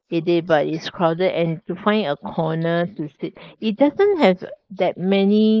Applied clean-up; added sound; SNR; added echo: neural mask model Resemble Enhance denoiser.